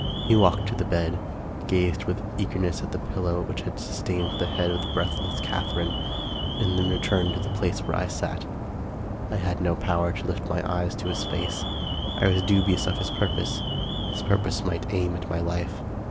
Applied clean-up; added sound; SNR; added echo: none; Alarm; 2 dB; none.